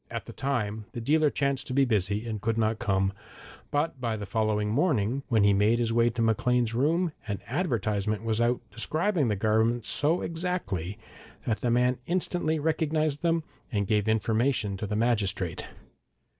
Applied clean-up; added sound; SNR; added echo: none; none; none; none.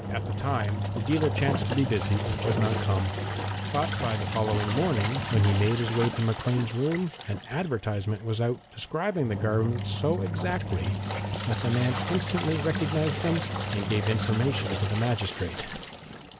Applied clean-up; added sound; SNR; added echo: none; Engine; 3 dB; none.